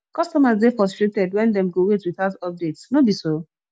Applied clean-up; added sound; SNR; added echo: none; none; none; none.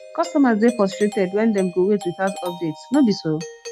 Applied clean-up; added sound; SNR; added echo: none; Doorbell; 16 dB; none.